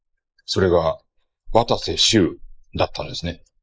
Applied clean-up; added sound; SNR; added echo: neural mask model Resemble Enhance denoiser.